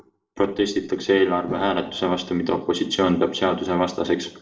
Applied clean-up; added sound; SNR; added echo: neural separator model SepFormer DNS4.